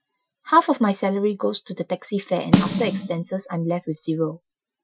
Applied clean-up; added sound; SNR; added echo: classical method Wiener filter.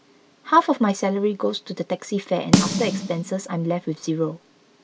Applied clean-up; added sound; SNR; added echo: none; Snare drum; 0 dB; none.